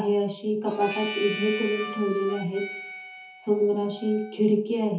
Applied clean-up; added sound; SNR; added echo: none; Harmonica; 11 dB; reverberation time 0.5 s.